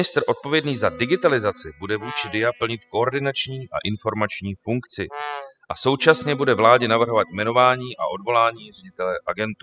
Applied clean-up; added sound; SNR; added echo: classical method spectral subtraction.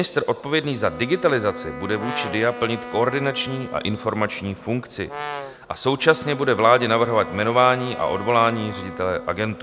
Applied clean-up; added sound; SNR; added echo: none; Wind instrument, woodwind instrument + Brass instrument; 13 dB; none.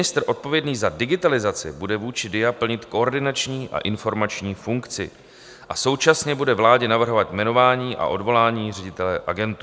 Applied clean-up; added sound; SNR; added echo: none; none; none; none.